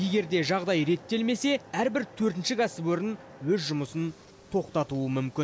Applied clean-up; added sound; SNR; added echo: none; none; none; none.